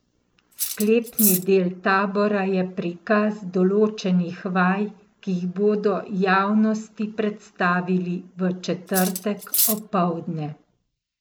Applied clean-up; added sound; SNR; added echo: neural mask model Resemble Enhance denoiser.